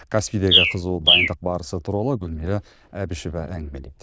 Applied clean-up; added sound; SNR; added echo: neural diffusion model UNIVERSE++.